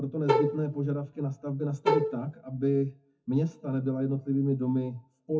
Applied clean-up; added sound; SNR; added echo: classical method WPE with log-MMSE.